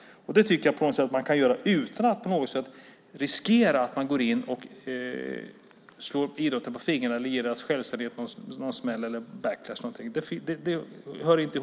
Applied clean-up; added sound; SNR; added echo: none; none; none; none.